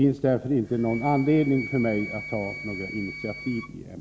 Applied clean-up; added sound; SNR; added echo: none; Wind instrument, woodwind instrument; 13 dB; none.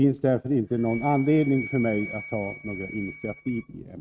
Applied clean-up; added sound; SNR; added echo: neural mask model RNNoise.